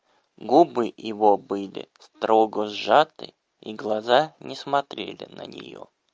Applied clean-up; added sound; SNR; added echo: none; none; none; none.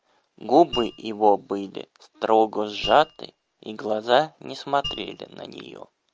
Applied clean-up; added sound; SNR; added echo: none; Mallet percussion; 14 dB; none.